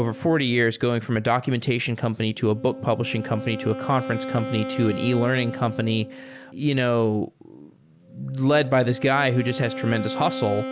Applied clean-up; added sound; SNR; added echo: none; Wind instrument, woodwind instrument; 11 dB; none.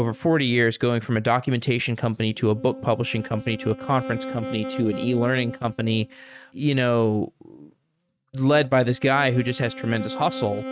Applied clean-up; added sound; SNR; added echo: neural mask model RNNoise.